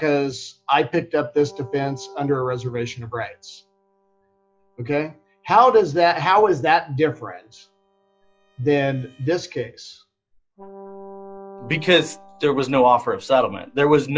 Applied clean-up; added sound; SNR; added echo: classical method log-MMSE.